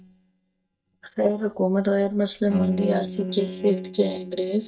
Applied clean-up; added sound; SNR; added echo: neural mask model DeepFilterNet 3.